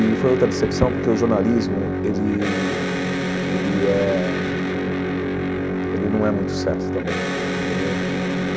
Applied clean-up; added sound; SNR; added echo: none; Electric guitar; -1 dB; none.